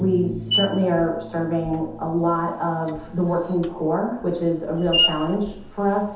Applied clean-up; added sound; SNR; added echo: none; Screech; 7 dB; reverberation time 0.8 s.